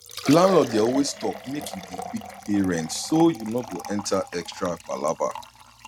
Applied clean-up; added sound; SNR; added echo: none; Liquid; 11 dB; none.